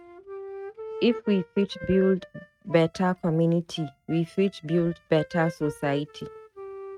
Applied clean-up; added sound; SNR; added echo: neural mask model RNNoise.